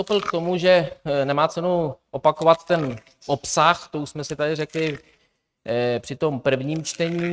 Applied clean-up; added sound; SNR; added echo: neural mask model RNNoise.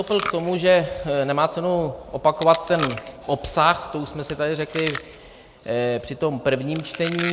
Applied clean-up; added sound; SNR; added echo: none; Chewing, mastication; 13 dB; none.